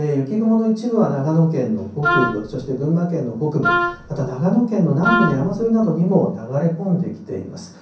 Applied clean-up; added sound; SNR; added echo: none; Wind instrument, woodwind instrument; 3 dB; reverberation time 0.6 s.